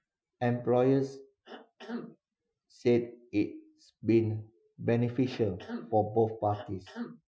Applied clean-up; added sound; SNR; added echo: classical method Wiener filter.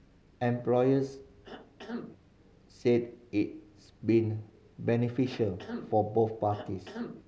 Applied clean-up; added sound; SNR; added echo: none; Cough; 13 dB; none.